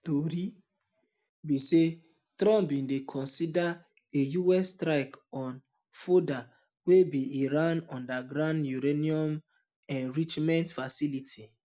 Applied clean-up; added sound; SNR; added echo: none; none; none; none.